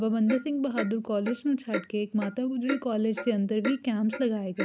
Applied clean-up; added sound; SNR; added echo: none; Clock; 11 dB; none.